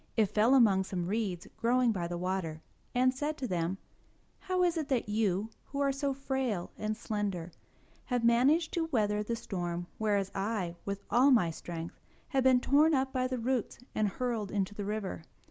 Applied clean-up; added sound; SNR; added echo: none; none; none; none.